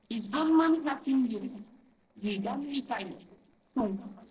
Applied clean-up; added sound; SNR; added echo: neural separator model SepFormer DNS4.